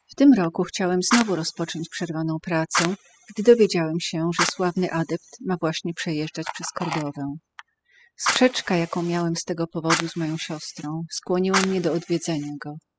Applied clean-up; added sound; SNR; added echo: classical method spectral subtraction.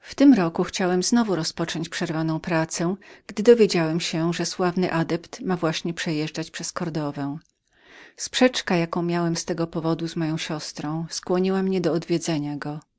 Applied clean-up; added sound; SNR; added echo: none; none; none; none.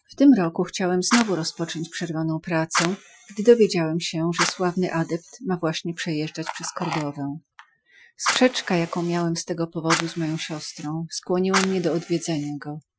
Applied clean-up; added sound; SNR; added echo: classical method Wiener filter.